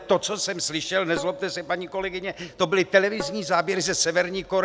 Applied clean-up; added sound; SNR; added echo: none; Tabla; 15 dB; none.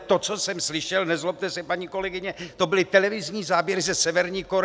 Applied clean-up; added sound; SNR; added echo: none; none; none; none.